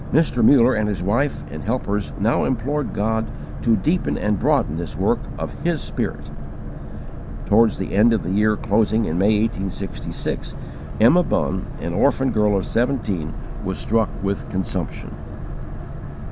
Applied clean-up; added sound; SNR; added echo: none; Boat, Water vehicle; 7 dB; none.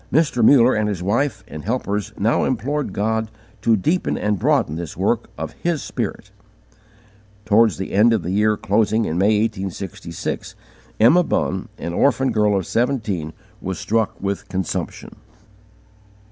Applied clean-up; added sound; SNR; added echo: none; none; none; none.